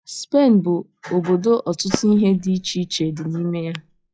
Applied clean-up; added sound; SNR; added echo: classical method log-MMSE.